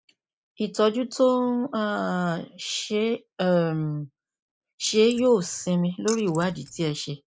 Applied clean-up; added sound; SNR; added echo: neural mask model Resemble Enhance denoiser.